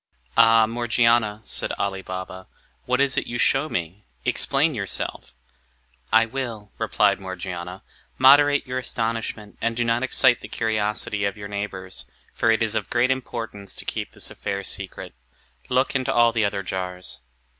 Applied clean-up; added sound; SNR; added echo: none; none; none; none.